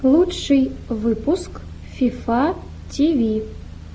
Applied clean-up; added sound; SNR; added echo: none; none; none; none.